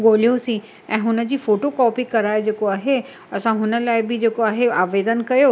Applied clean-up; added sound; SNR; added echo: none; none; none; none.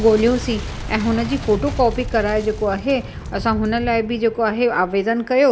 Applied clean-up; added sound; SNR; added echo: none; Boom; 11 dB; none.